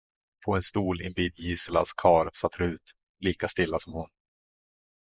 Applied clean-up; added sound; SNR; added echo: neural mask model Resemble Enhance denoiser.